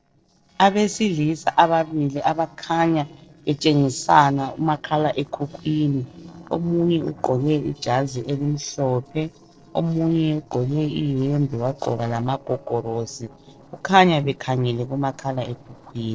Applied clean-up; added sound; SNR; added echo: neural separator model SepFormer DNS4.